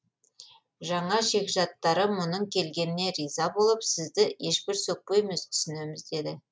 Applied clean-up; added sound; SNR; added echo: none; none; none; none.